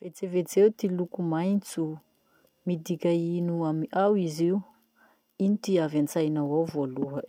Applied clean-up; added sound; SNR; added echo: none; none; none; none.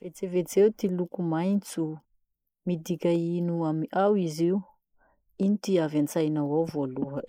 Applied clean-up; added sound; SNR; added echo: neural mask model Resemble Enhance denoiser.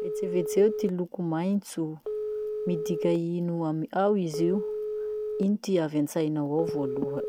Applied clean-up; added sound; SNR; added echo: none; Telephone; 6 dB; none.